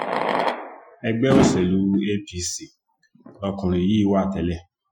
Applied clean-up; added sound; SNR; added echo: classical method Wiener filter.